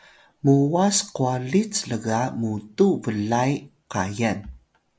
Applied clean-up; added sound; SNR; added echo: none; none; none; none.